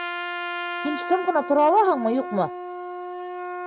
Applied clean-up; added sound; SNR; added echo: neural mask model RNNoise.